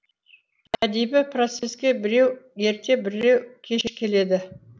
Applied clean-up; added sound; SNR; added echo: none; none; none; none.